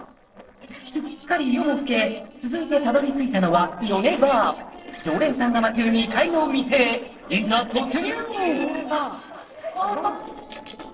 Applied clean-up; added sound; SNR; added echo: neural separator model SepFormer DNS4.